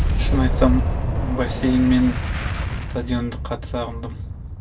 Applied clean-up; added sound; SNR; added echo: none; Boom; -1 dB; reverberation time 0.1 s.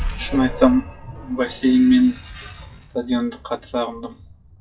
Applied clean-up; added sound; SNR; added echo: classical method WPE with log-MMSE.